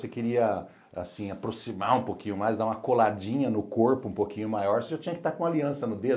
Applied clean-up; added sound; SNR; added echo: none; none; none; none.